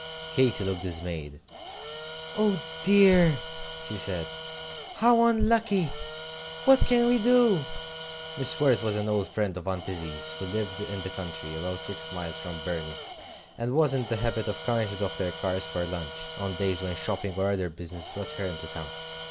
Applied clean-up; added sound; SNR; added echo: none; Tools; 12 dB; none.